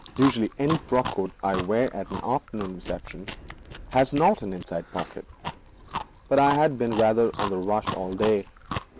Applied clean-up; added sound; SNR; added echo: none; Chewing, mastication; 10 dB; none.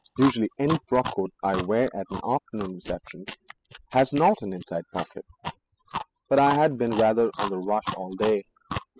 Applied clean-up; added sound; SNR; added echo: classical method spectral subtraction.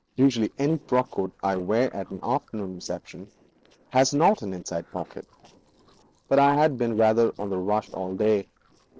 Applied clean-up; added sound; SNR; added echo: neural separator model SepFormer DNS4.